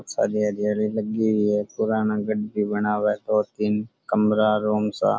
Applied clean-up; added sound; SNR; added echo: none; none; none; none.